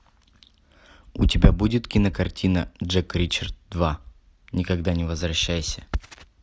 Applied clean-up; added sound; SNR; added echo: none; none; none; none.